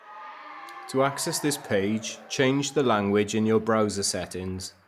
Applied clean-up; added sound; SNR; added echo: none; Applause / Cheering; 18 dB; none.